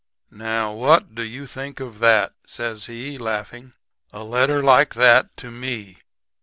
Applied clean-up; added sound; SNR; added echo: none; none; none; none.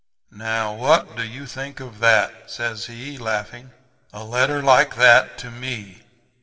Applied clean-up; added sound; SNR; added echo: none; none; none; reverberation time 1.0 s.